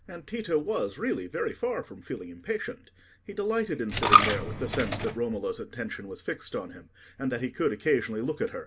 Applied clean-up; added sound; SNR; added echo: none; Coin (dropping); -3 dB; none.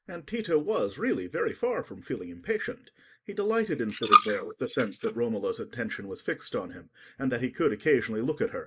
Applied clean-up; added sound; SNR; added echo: neural mask model Resemble Enhance denoiser.